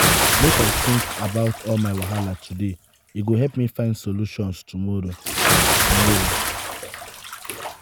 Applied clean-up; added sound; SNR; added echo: none; Bathtub (filling or washing) / Splash, splatter; -2 dB; none.